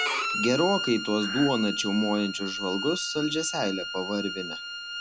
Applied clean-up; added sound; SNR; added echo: none; Bowed string instrument + Breathing; 5 dB; none.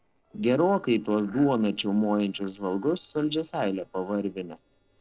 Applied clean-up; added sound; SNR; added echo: neural separator model SepFormer DNS4.